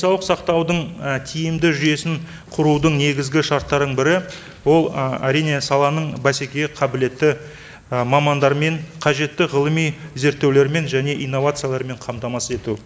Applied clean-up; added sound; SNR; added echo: none; none; none; none.